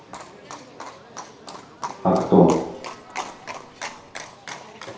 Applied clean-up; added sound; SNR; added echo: none; Livestock, farm animals, working animals; 12 dB; reverberation time 0.8 s.